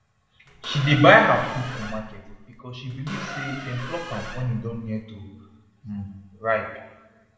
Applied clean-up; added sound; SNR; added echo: none; Squeak; 12 dB; reverberation time 1.1 s.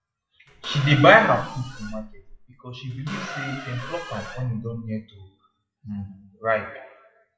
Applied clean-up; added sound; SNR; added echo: classical method WPE with log-MMSE.